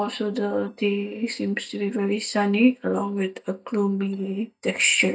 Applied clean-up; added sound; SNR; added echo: neural mask model DeepFilterNet 3.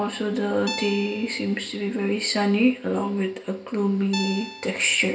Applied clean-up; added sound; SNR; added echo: none; Guitar; 11 dB; reverberation time 0.2 s.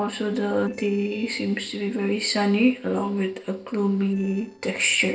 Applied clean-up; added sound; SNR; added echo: neural separator model SepFormer DNS4.